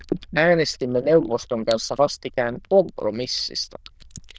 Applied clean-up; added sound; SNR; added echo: neural diffusion model UNIVERSE++.